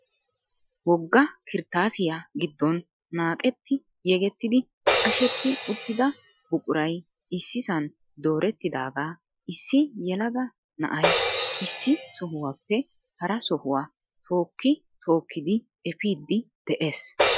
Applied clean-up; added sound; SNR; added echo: classical method Wiener filter.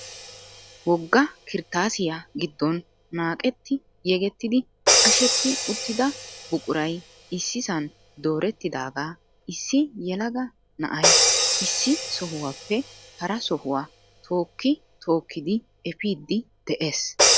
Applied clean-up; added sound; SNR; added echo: none; Crash cymbal; 1 dB; none.